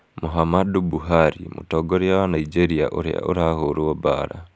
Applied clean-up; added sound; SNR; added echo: none; none; none; none.